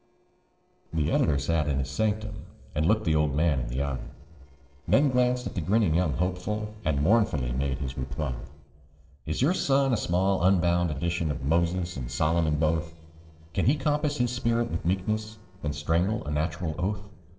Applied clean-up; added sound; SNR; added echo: neural separator model SepFormer DNS4.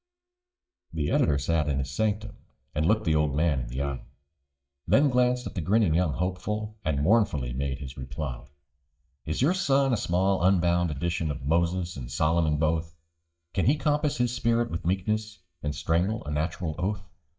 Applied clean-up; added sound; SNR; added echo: neural mask model DeepFilterNet 3.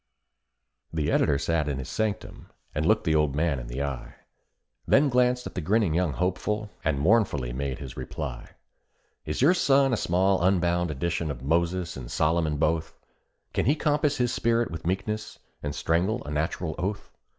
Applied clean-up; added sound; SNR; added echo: none; none; none; none.